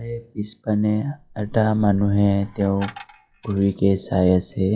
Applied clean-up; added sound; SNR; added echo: classical method log-MMSE.